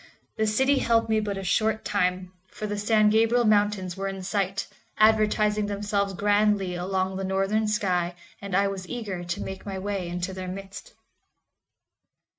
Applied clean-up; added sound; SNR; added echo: neural mask model RNNoise.